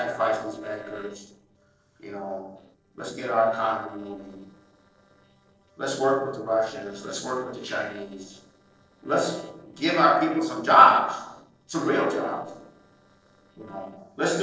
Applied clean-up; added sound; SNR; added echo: neural separator model SepFormer DNS4.